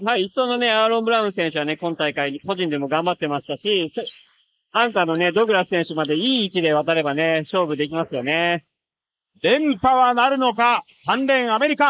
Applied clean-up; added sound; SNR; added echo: neural mask model Resemble Enhance denoiser.